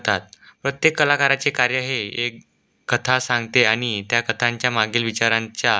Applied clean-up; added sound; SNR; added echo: none; none; none; none.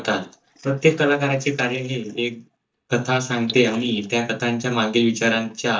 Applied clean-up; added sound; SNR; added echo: neural mask model DeepFilterNet 3.